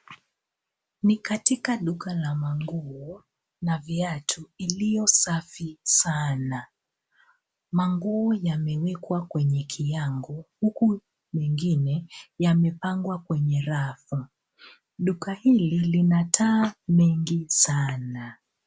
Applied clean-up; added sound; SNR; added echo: none; none; none; none.